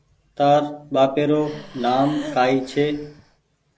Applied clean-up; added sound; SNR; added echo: none; Breathing; 17 dB; none.